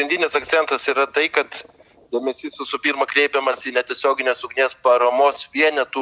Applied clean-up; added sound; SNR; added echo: none; none; none; none.